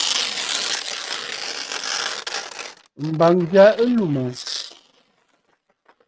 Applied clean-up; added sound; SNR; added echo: neural mask model RNNoise.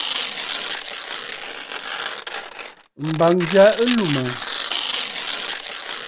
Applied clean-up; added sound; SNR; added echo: none; Tearing; 3 dB; none.